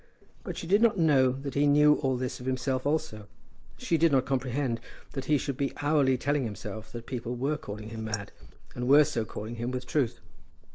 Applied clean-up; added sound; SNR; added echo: neural mask model Resemble Enhance denoiser.